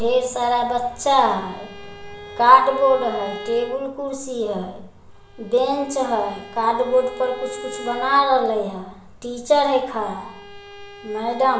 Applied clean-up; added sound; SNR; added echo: none; Bowed string instrument; 17 dB; reverberation time 0.7 s.